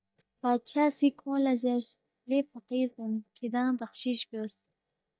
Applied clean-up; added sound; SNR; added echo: neural mask model DeepFilterNet 3.